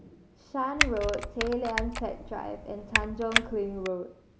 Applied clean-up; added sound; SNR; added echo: none; Typing; -2 dB; none.